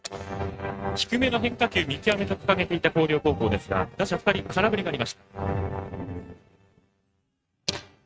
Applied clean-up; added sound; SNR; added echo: neural mask model RNNoise.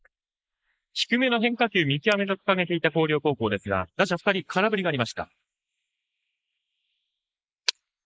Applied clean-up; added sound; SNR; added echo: neural mask model Resemble Enhance denoiser.